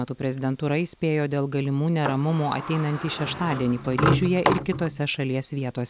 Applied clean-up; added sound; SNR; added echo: none; Sliding door; 6 dB; none.